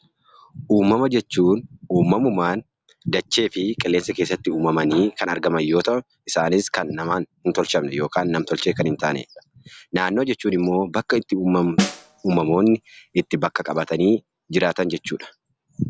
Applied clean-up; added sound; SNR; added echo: none; Snare drum; 7 dB; none.